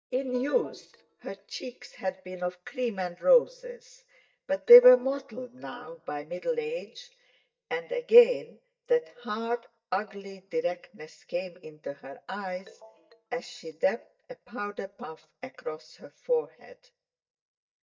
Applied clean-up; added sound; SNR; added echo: neural mask model DeepFilterNet 3.